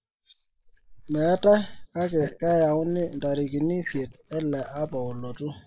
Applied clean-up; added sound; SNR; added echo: neural mask model Resemble Enhance denoiser.